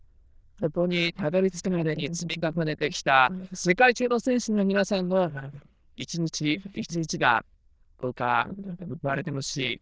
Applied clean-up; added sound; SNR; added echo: neural diffusion model UNIVERSE++.